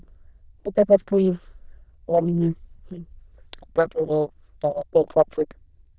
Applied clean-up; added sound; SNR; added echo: neural diffusion model UNIVERSE++.